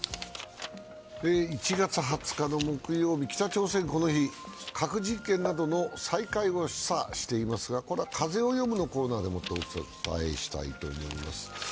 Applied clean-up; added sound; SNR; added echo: none; none; none; none.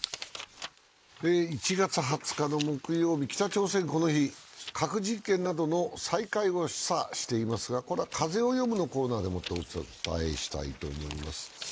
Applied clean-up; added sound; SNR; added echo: neural mask model Resemble Enhance denoiser.